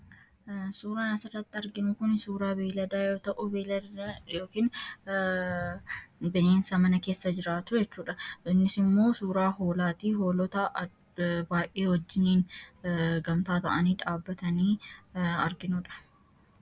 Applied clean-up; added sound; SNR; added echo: none; none; none; none.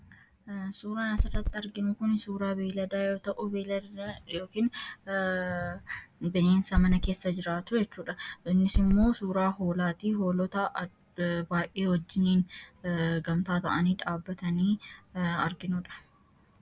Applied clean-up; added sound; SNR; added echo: none; Run; -2 dB; none.